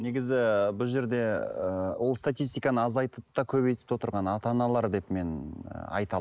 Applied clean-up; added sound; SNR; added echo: neural mask model Resemble Enhance denoiser.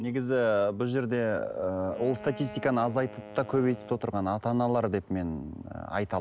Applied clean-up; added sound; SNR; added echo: none; Wind instrument, woodwind instrument; 19 dB; none.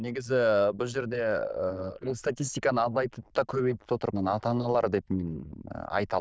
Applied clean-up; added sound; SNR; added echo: neural diffusion model UNIVERSE++.